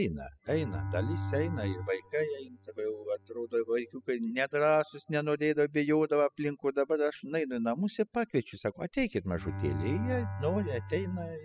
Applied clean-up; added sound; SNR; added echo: classical method spectral subtraction.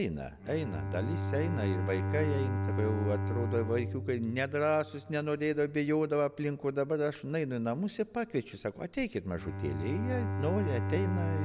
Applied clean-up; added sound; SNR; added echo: none; Bowed string instrument; 3 dB; none.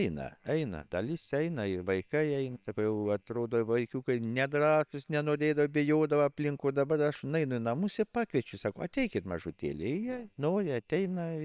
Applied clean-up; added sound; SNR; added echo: neural separator model SepFormer WHAM!.